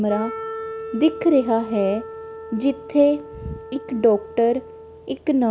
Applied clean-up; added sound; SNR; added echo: none; Wind instrument, woodwind instrument; 13 dB; none.